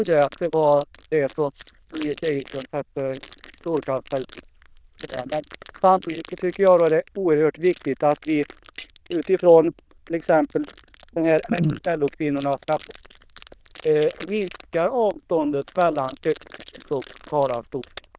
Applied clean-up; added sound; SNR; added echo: neural diffusion model UNIVERSE++.